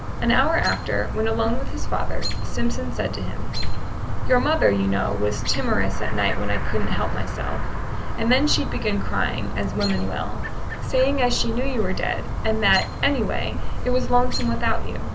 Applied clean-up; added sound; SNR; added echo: none; Chirp, tweet; -2 dB; none.